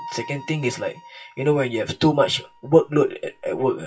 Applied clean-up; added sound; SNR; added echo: classical method WPE with log-MMSE.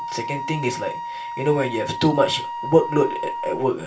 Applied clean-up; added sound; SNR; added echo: none; Wind instrument, woodwind instrument; 7 dB; reverberation time 0.2 s.